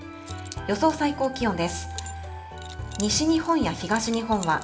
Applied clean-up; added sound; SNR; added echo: none; Keys jangling; 19 dB; reverberation time 0.7 s.